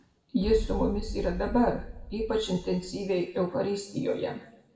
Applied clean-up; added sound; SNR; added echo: none; Boom; 7 dB; reverberation time 0.7 s.